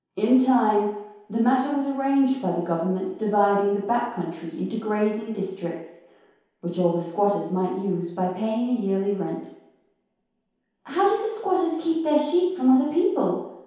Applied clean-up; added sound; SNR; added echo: none; none; none; reverberation time 0.8 s.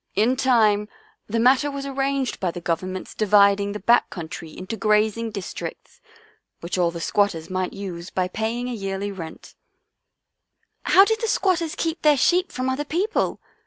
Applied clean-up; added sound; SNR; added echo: none; none; none; none.